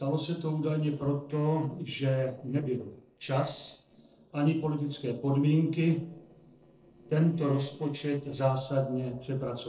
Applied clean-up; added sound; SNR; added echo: neural separator model SepFormer DNS4.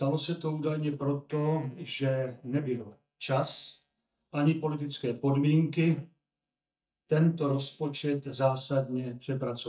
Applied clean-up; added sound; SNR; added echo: neural mask model DeepFilterNet 3.